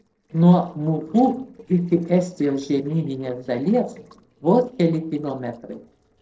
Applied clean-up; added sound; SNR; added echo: neural separator model SepFormer DNS4.